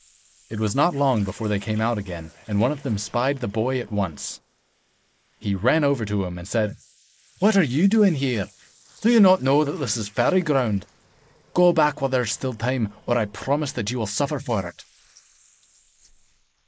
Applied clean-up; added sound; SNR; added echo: neural mask model Resemble Enhance denoiser.